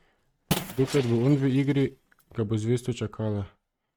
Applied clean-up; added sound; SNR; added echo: neural mask model RNNoise.